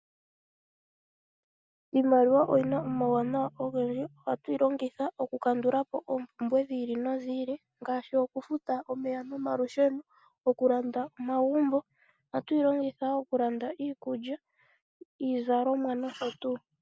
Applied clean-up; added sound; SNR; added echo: none; none; none; none.